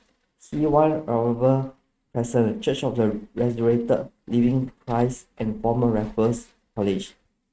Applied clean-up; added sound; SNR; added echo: neural mask model RNNoise.